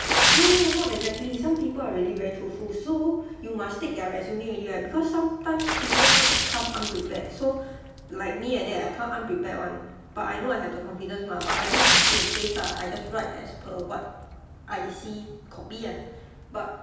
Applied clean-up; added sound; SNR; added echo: none; Water / Splash, splatter; -1 dB; reverberation time 0.9 s.